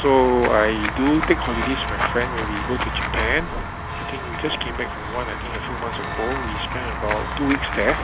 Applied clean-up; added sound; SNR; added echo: none; Walk, footsteps / Run / Bell; 3 dB; none.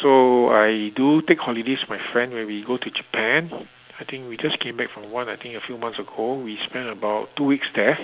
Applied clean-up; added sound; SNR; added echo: none; none; none; none.